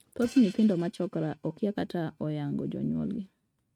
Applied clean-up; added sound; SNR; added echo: neural mask model RNNoise.